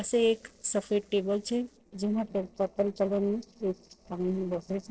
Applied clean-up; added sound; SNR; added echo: neural separator model SepFormer DNS4.